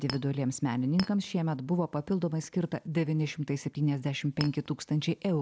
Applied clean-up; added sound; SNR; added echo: none; Chink, clink; 13 dB; none.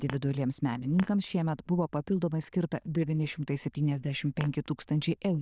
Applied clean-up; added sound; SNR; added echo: neural diffusion model UNIVERSE++.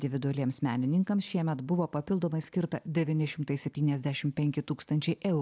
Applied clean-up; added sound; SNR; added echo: none; none; none; none.